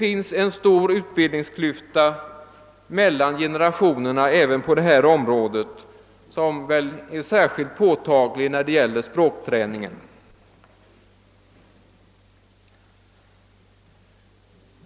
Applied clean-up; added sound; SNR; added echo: none; none; none; none.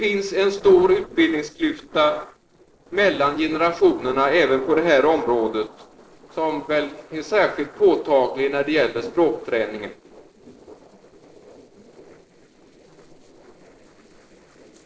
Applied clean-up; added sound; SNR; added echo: neural separator model SepFormer DNS4.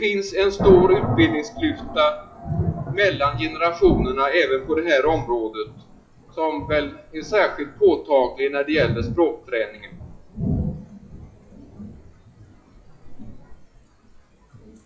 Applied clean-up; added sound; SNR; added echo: classical method WPE with log-MMSE.